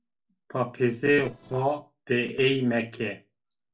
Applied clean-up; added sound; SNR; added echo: neural separator model SepFormer DNS4.